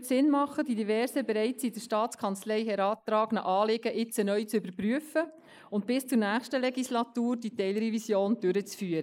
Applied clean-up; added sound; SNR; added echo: neural mask model Resemble Enhance denoiser.